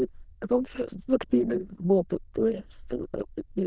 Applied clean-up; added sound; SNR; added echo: neural diffusion model UNIVERSE++.